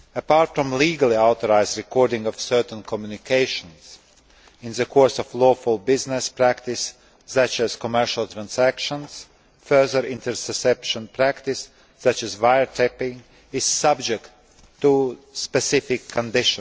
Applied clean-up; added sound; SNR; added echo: none; none; none; none.